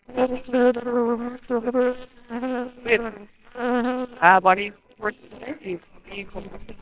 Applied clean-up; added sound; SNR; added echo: neural separator model SepFormer WHAMR!.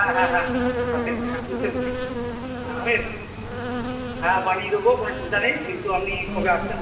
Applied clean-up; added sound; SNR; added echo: none; Insect; 3 dB; reverberation time 2.3 s.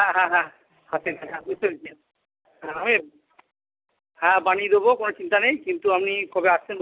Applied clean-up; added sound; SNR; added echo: none; none; none; none.